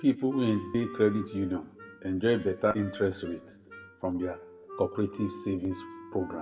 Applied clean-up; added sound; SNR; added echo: none; Wind instrument, woodwind instrument; 15 dB; reverberation time 1.4 s.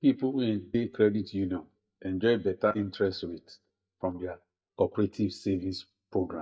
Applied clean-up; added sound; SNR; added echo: neural mask model DeepFilterNet 3.